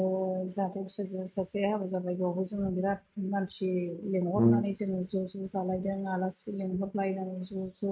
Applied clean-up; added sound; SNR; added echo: neural mask model RNNoise.